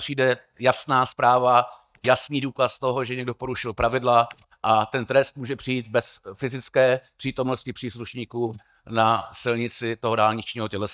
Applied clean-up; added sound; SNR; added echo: neural mask model DeepFilterNet 3.